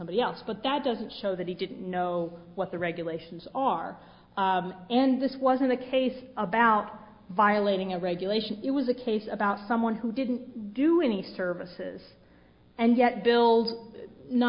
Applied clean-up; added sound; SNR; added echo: none; none; none; none.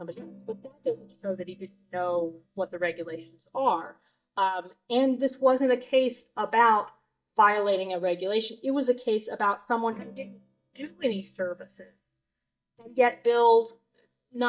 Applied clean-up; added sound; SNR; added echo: neural mask model DeepFilterNet 3.